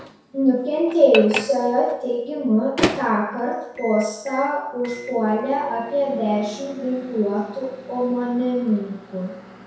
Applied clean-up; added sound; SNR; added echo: none; Microwave oven; 11 dB; reverberation time 0.7 s.